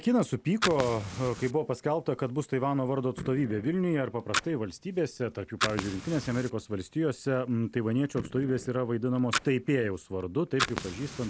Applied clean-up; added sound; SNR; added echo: none; Fire; 10 dB; none.